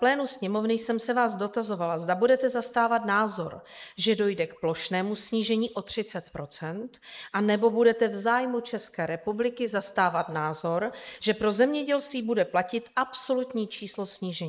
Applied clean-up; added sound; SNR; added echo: neural mask model Resemble Enhance denoiser.